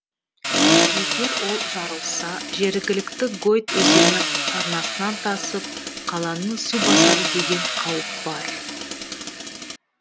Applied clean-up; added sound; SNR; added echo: none; Accelerating, revving, vroom; -4 dB; none.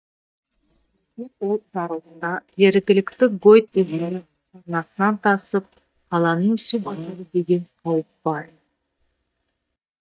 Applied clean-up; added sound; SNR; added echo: neural mask model DeepFilterNet 3.